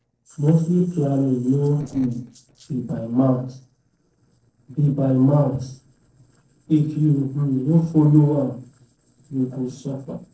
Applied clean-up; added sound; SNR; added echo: neural separator model SepFormer DNS4.